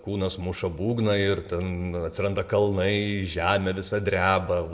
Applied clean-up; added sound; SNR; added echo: none; none; none; reverberation time 1.0 s.